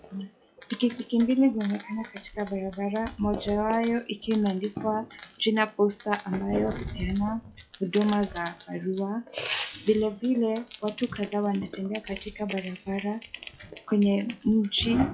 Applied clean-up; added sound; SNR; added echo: classical method log-MMSE.